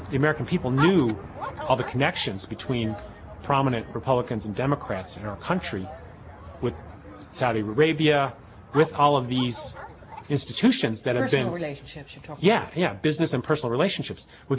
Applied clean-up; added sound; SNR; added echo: none; none; none; none.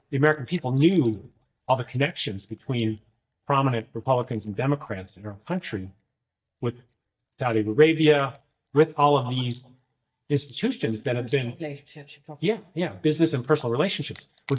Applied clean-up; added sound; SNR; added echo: neural mask model DeepFilterNet 3.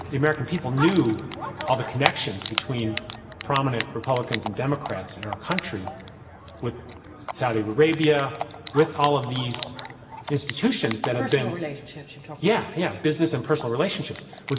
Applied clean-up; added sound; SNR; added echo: none; Typing; 12 dB; reverberation time 1.6 s.